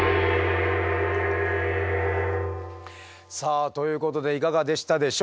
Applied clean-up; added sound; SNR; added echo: none; none; none; none.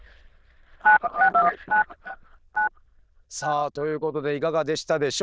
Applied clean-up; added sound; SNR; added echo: neural diffusion model UNIVERSE++.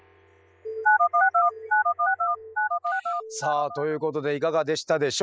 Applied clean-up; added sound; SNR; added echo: classical method spectral subtraction.